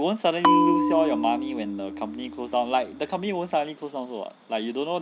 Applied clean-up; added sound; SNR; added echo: none; Bell; -1 dB; none.